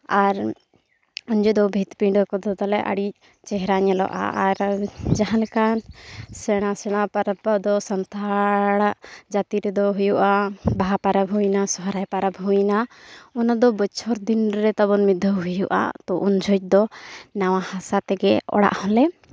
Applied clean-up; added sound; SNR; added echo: none; none; none; none.